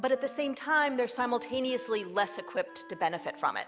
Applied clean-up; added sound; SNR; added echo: none; Wind instrument, woodwind instrument; 19 dB; none.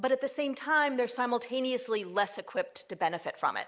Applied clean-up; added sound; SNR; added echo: neural mask model Resemble Enhance denoiser.